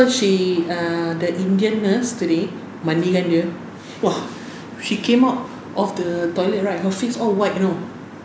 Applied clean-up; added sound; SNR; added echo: none; none; none; none.